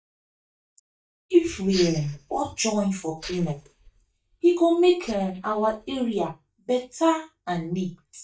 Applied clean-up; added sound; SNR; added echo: neural mask model DeepFilterNet 3.